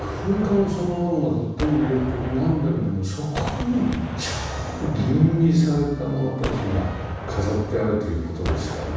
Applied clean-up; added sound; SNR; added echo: none; Gunshot, gunfire; 9 dB; reverberation time 1.1 s.